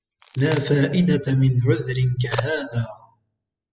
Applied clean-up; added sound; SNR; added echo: classical method spectral subtraction.